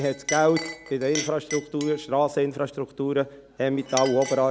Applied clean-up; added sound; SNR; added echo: none; Chink, clink; 13 dB; none.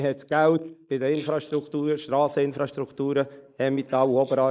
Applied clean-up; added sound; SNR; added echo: neural mask model Resemble Enhance denoiser.